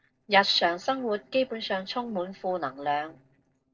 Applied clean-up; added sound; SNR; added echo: neural separator model SepFormer DNS4.